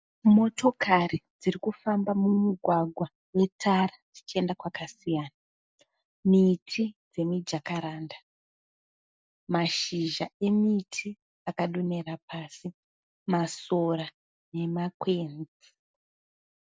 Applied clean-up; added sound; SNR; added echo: none; none; none; none.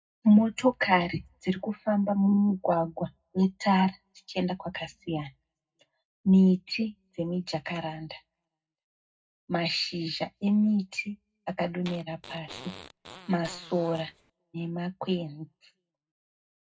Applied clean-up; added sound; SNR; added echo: none; Fart; 18 dB; reverberation time 0.3 s.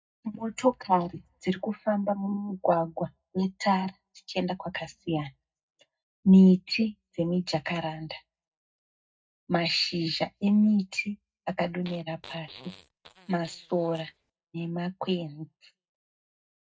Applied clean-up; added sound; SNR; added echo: neural mask model DeepFilterNet 3.